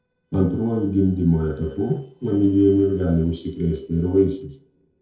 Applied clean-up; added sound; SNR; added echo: neural separator model SepFormer DNS4.